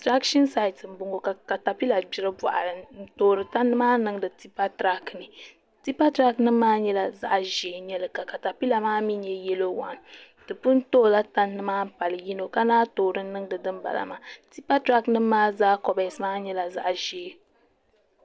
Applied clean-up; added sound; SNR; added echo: none; none; none; none.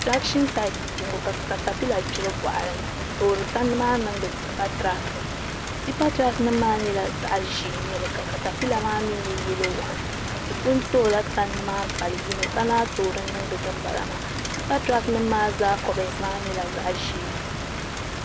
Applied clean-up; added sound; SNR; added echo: none; Rain; 3 dB; none.